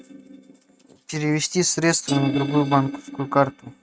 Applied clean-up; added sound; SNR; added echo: neural mask model RNNoise.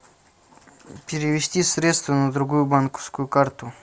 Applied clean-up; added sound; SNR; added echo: none; none; none; none.